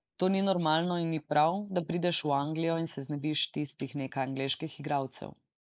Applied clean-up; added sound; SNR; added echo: neural mask model Resemble Enhance denoiser.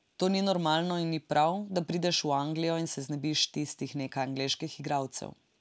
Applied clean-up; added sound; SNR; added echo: none; none; none; none.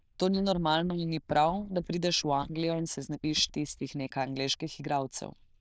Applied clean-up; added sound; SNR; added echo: neural diffusion model UNIVERSE++.